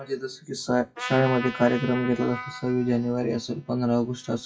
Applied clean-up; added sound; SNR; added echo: classical method WPE with log-MMSE.